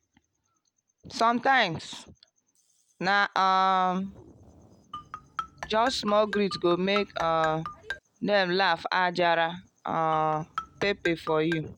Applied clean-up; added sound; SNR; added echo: none; Marimba, xylophone; 11 dB; none.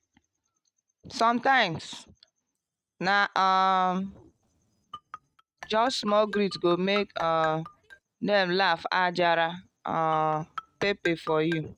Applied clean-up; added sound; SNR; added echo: neural mask model RNNoise.